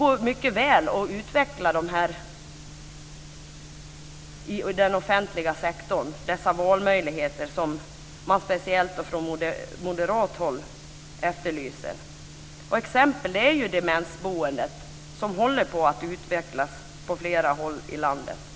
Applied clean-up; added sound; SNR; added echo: none; none; none; none.